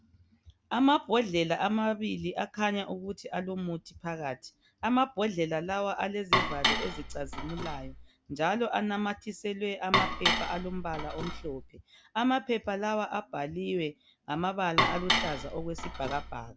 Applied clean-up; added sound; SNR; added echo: none; Dishes, pots, and pans; -1 dB; none.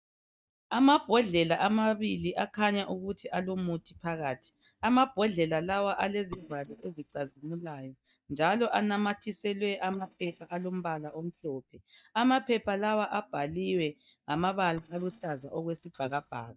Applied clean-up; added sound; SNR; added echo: neural mask model DeepFilterNet 3.